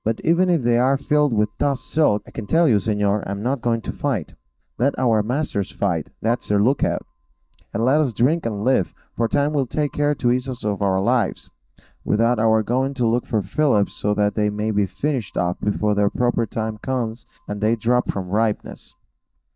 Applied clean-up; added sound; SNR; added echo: neural mask model DeepFilterNet 3.